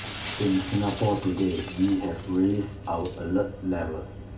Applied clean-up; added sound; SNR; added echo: none; Shatter; 12 dB; reverberation time 0.2 s.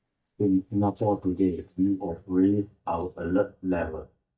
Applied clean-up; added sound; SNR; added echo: neural mask model DeepFilterNet 3.